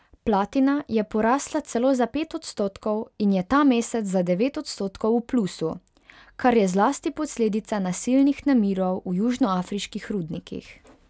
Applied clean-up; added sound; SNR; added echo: none; none; none; none.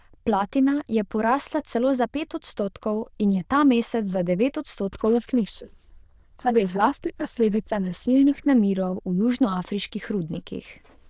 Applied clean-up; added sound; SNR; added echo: neural diffusion model UNIVERSE++.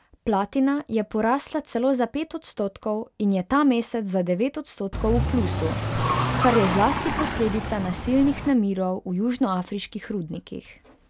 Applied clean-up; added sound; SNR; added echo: none; Car; 1 dB; none.